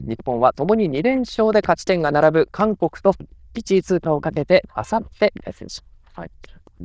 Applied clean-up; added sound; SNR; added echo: neural diffusion model UNIVERSE++.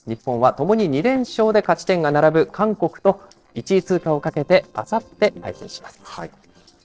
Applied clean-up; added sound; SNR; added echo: neural separator model SepFormer DNS4.